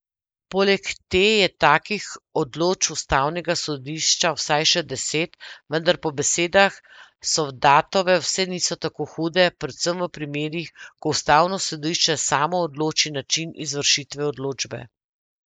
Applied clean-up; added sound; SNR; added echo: neural mask model Resemble Enhance denoiser.